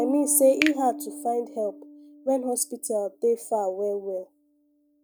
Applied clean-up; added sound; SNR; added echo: none; Bass guitar + Finger snapping; 11 dB; none.